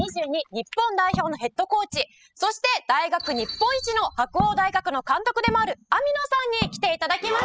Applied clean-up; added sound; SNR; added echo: classical method spectral subtraction.